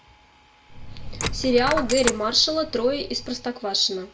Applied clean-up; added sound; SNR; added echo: none; Coin (dropping); 6 dB; reverberation time 0.3 s.